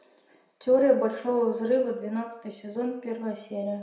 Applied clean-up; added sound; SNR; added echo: none; none; none; reverberation time 0.5 s.